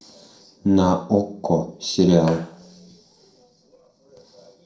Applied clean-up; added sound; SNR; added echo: neural separator model SepFormer DNS4.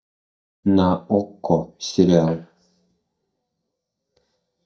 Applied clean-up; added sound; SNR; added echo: neural mask model DeepFilterNet 3.